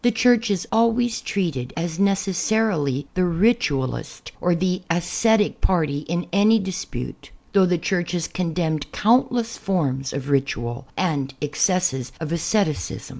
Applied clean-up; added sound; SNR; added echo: none; none; none; none.